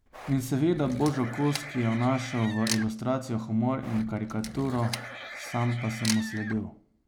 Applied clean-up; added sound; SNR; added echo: none; Camera + Livestock, farm animals, working animals; 11 dB; none.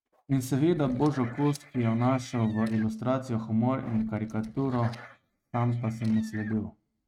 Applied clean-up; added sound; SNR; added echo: neural mask model RNNoise.